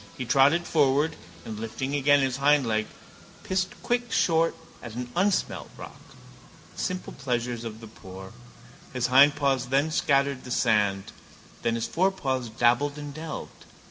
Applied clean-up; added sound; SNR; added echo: none; none; none; none.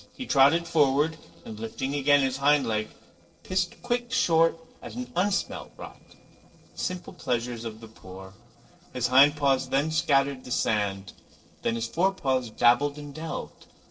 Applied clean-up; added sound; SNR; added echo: neural separator model SepFormer DNS4.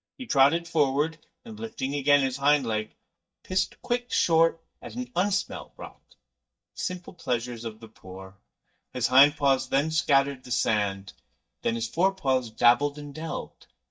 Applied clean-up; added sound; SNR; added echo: neural mask model DeepFilterNet 3.